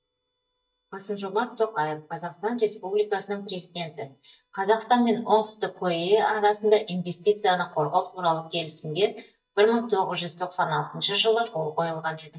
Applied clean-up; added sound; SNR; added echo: neural mask model DeepFilterNet 3.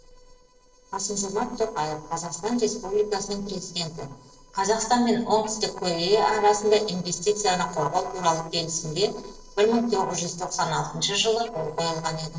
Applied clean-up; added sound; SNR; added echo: neural separator model SepFormer DNS4.